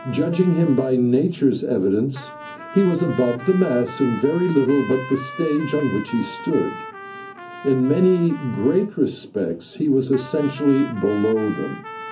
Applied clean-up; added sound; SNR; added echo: none; Trumpet; 16 dB; reverberation time 0.4 s.